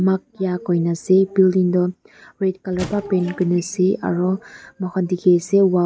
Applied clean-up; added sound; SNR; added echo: none; Squeak / Wood; 18 dB; none.